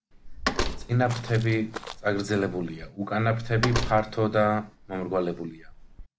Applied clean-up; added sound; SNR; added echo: none; Walk, footsteps + Slam; 7 dB; none.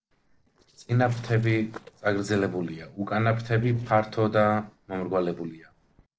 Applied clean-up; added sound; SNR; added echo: neural separator model SepFormer DNS4.